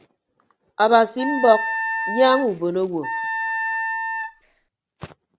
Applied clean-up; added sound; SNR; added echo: none; Wind instrument, woodwind instrument; 4 dB; none.